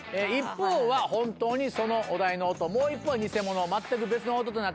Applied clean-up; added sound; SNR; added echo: none; none; none; none.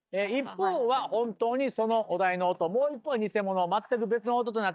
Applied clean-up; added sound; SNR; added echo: neural mask model DeepFilterNet 3.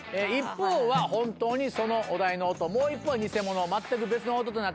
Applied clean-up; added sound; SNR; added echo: none; Snare drum; 14 dB; none.